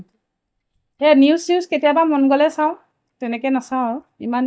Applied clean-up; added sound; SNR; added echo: neural mask model DeepFilterNet 3.